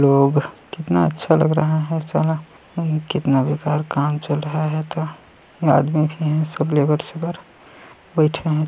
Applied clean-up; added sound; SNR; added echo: none; none; none; none.